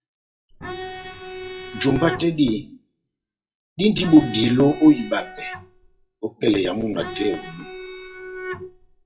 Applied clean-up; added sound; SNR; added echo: classical method WPE with log-MMSE.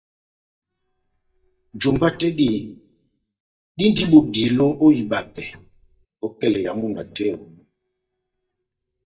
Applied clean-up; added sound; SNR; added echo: neural mask model DeepFilterNet 3.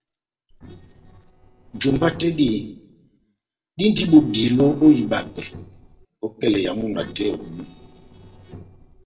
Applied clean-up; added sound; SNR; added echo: neural separator model SepFormer DNS4.